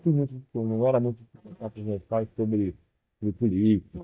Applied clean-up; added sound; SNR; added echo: neural mask model DeepFilterNet 3.